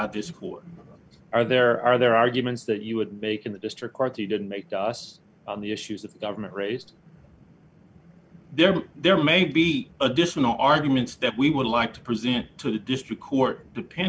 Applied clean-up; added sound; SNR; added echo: none; none; none; none.